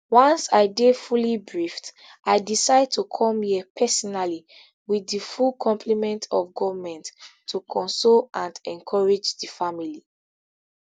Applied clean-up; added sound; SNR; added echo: none; none; none; none.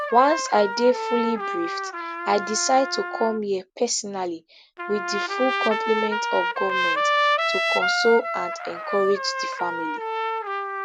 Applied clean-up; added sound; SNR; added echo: none; Trumpet; 2 dB; none.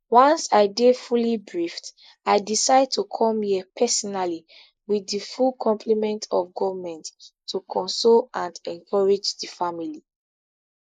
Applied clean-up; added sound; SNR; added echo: neural mask model Resemble Enhance denoiser.